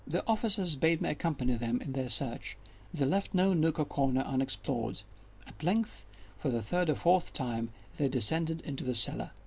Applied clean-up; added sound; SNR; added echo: none; none; none; none.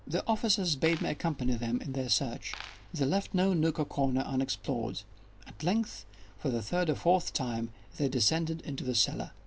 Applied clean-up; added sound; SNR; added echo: none; Coin (dropping); 18 dB; none.